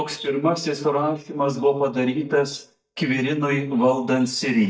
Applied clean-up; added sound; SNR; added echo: neural mask model DeepFilterNet 3.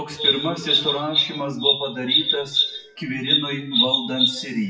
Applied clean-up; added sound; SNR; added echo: classical method WPE with log-MMSE.